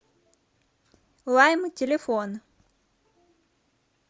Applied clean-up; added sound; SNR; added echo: none; none; none; none.